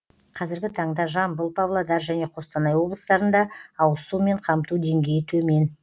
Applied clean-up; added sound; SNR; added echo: none; none; none; none.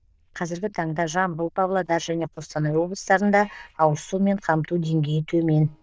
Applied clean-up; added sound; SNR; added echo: neural diffusion model UNIVERSE++.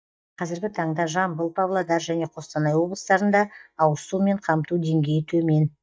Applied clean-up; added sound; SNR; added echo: neural mask model DeepFilterNet 3.